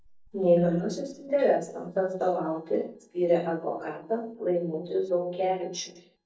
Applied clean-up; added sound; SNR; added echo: neural mask model DeepFilterNet 3.